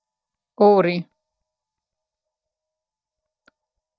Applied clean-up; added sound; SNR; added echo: neural mask model DeepFilterNet 3.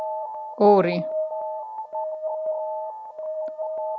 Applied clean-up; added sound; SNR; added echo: none; Alarm; 3 dB; none.